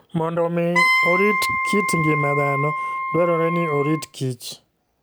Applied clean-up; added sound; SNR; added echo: none; Wind instrument, woodwind instrument; 0 dB; none.